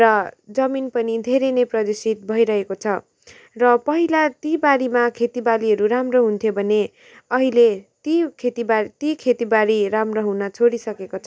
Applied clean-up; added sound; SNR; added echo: none; none; none; none.